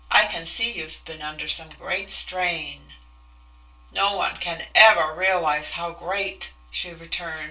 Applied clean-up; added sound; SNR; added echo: none; none; none; reverberation time 0.2 s.